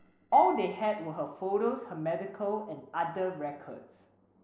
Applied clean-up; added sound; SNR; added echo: neural separator model SepFormer DNS4.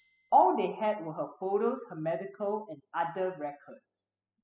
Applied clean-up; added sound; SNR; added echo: classical method spectral subtraction.